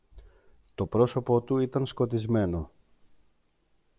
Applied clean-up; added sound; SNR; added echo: none; none; none; none.